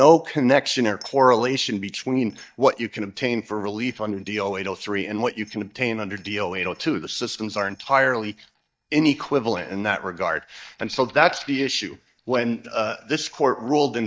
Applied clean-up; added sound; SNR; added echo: neural mask model DeepFilterNet 3.